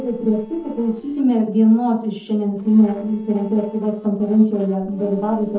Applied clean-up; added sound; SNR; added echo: neural separator model SepFormer DNS4.